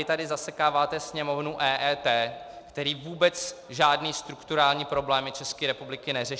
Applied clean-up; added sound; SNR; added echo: none; none; none; none.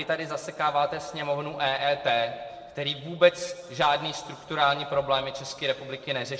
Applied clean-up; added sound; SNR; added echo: none; none; none; reverberation time 1.4 s.